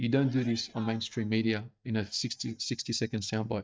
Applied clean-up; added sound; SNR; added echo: neural mask model DeepFilterNet 3.